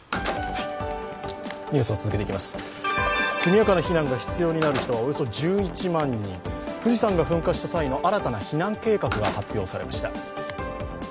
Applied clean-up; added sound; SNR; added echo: none; Slam; 15 dB; none.